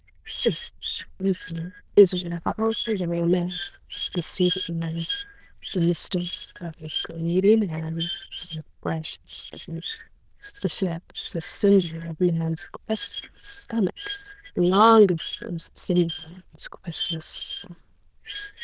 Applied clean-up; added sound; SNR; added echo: neural diffusion model UNIVERSE++.